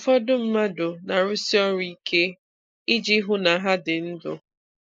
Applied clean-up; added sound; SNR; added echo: neural mask model Resemble Enhance denoiser.